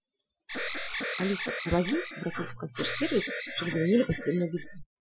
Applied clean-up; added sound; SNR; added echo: classical method Wiener filter.